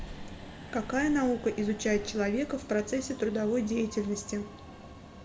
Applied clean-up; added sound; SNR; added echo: none; Subway, metro, underground; 16 dB; none.